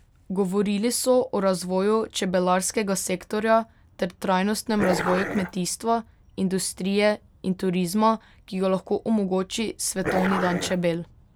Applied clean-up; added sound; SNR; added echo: none; Dog; 4 dB; none.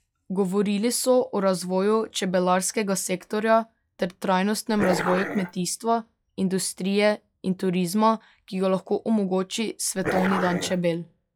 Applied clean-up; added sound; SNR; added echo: classical method log-MMSE.